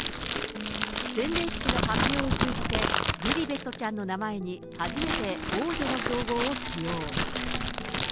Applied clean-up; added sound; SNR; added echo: none; Crackle; -4 dB; none.